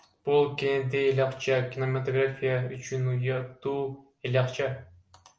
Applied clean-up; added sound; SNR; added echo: none; none; none; none.